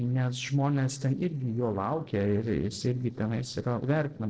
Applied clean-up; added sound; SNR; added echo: neural separator model SepFormer DNS4.